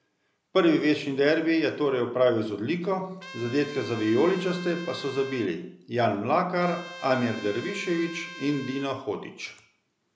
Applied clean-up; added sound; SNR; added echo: none; Trumpet; 16 dB; none.